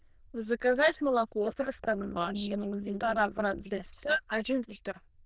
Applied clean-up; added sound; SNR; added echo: neural diffusion model UNIVERSE++.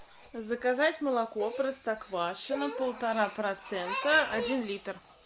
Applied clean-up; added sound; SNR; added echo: none; none; none; none.